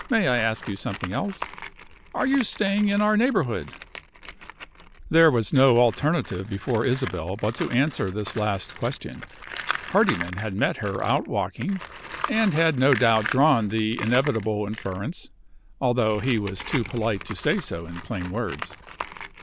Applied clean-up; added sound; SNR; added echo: none; Tools; 13 dB; none.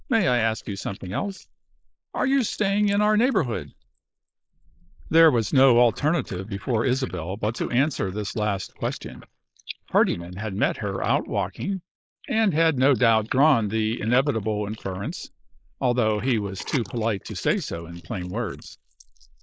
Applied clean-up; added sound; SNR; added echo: neural mask model Resemble Enhance denoiser.